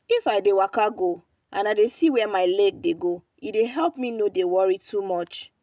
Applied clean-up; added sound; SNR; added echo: none; none; none; none.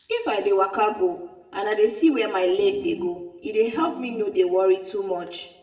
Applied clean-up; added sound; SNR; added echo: none; Piano; 15 dB; reverberation time 0.7 s.